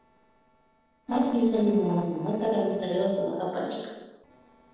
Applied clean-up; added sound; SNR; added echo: neural separator model SepFormer DNS4.